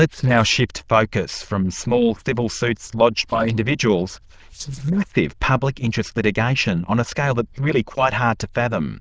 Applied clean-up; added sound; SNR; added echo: neural diffusion model UNIVERSE++.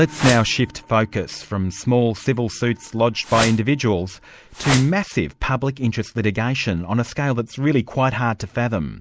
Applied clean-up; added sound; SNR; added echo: none; Whoosh, swoosh, swish; 5 dB; none.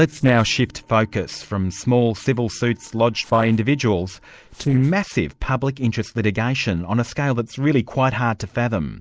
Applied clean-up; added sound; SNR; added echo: neural separator model SepFormer DNS4.